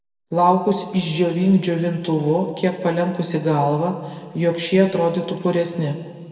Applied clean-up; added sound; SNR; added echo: none; none; none; reverberation time 1.6 s.